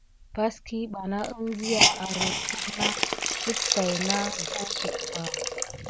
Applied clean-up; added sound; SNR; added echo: none; Hiss; -3 dB; none.